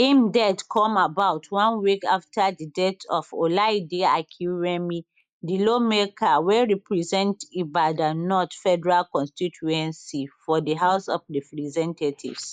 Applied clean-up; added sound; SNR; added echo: neural mask model Resemble Enhance denoiser.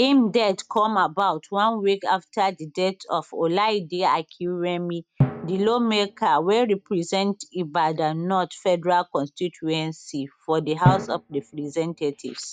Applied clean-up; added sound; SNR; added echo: neural mask model RNNoise.